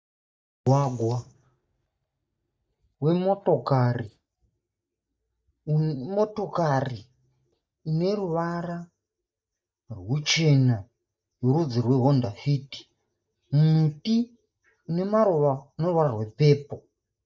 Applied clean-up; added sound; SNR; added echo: neural mask model DeepFilterNet 3.